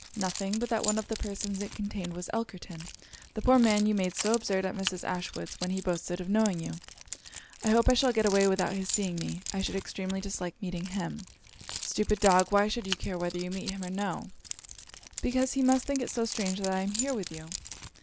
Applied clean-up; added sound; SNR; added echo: none; Keys jangling; 11 dB; none.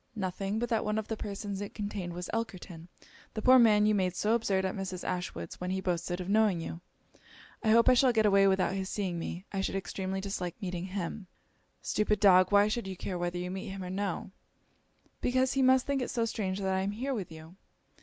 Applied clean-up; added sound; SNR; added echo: none; none; none; none.